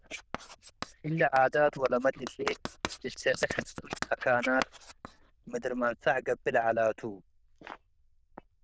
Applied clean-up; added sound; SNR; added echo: neural diffusion model UNIVERSE++.